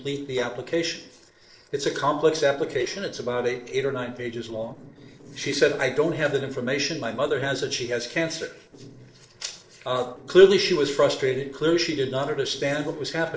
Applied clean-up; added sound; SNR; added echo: neural separator model SepFormer DNS4.